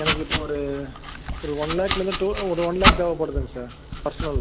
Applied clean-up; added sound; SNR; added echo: none; Domestic sounds, home sounds; -1 dB; none.